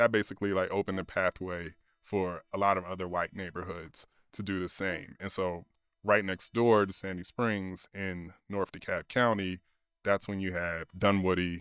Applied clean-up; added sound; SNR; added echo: neural mask model DeepFilterNet 3.